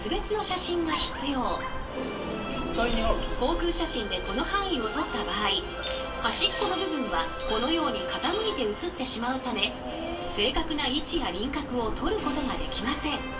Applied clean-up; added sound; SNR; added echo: none; Dog; 8 dB; reverberation time 0.2 s.